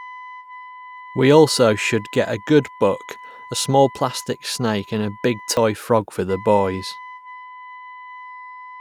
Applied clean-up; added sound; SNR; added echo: none; Wind instrument, woodwind instrument; 18 dB; none.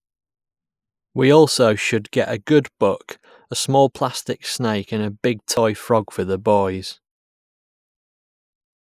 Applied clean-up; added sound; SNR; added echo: neural mask model Resemble Enhance denoiser.